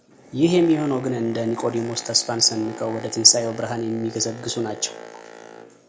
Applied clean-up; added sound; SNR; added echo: none; Boat, Water vehicle; 17 dB; none.